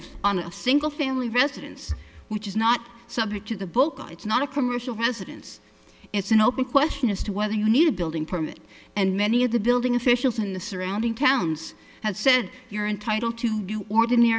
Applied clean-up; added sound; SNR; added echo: none; none; none; none.